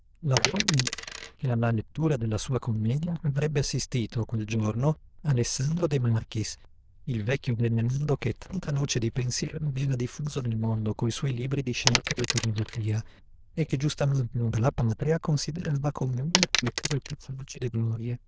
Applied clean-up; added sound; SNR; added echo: neural diffusion model UNIVERSE++.